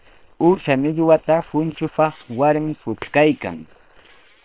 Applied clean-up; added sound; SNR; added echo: neural separator model SepFormer WHAM!.